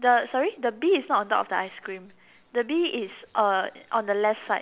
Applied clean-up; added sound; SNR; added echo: none; none; none; none.